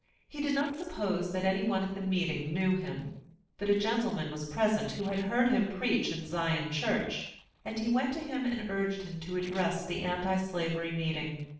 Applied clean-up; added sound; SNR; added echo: neural separator model SepFormer DNS4.